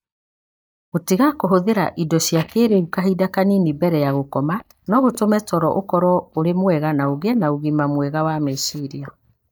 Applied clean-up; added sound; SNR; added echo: neural mask model DeepFilterNet 3.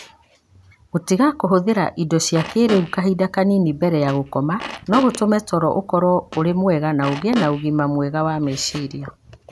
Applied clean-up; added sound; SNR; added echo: none; Fart; 15 dB; none.